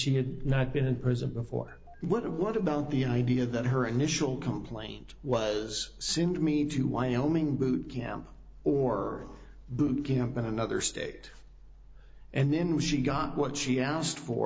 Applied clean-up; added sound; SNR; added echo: none; Engine starting; 16 dB; none.